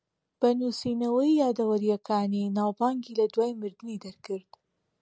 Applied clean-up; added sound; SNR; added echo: none; none; none; none.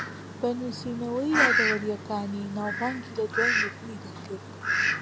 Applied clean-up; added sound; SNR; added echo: none; Fowl; -2 dB; none.